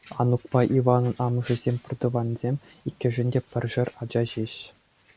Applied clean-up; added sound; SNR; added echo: none; none; none; none.